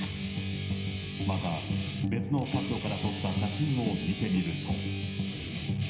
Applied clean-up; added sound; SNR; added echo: none; Guitar; 5 dB; reverberation time 0.9 s.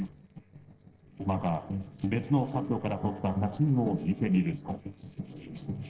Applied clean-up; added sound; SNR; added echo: neural separator model SepFormer DNS4.